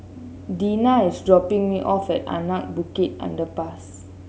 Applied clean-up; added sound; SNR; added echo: none; none; none; none.